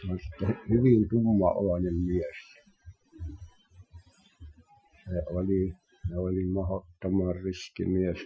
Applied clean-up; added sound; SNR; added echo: classical method Wiener filter.